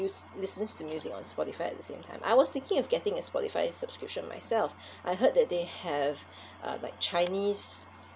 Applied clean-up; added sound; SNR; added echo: none; none; none; none.